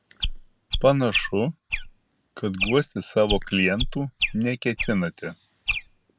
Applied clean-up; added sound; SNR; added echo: none; Chirp, tweet; 5 dB; none.